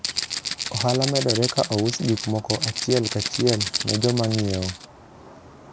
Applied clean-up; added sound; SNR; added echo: none; Rattle (instrument); 4 dB; none.